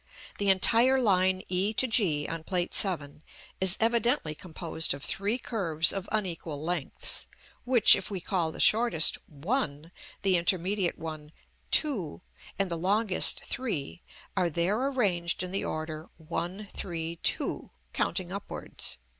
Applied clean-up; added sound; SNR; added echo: none; Marimba, xylophone / Wood; 14 dB; none.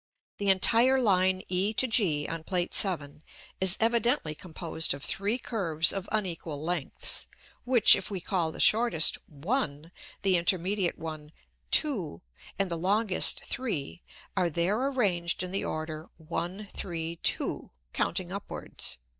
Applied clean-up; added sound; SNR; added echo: neural mask model DeepFilterNet 3.